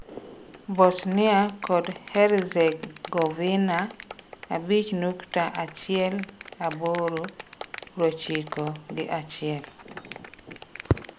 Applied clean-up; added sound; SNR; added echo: none; Clapping; 12 dB; none.